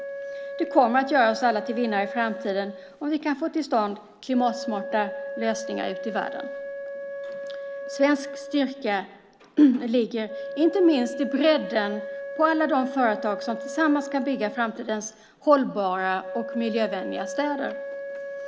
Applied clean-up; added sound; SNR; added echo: none; Wind instrument, woodwind instrument; 10 dB; none.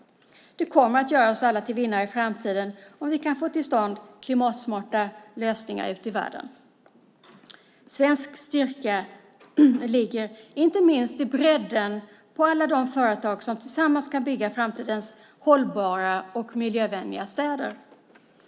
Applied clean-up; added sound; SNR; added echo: none; none; none; none.